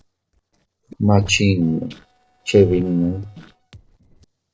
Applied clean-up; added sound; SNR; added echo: neural separator model SepFormer DNS4.